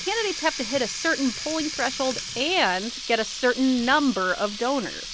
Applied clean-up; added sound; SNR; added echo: none; Water tap, faucet; 9 dB; none.